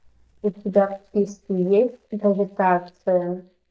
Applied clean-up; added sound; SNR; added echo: neural mask model DeepFilterNet 3.